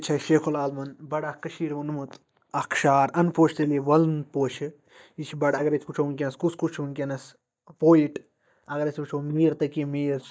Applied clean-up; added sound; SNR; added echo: neural mask model DeepFilterNet 3.